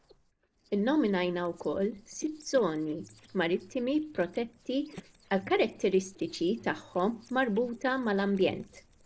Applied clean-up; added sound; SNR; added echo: neural separator model SepFormer DNS4.